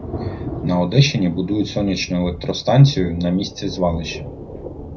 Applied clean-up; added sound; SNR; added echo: none; Thunder; 12 dB; reverberation time 0.3 s.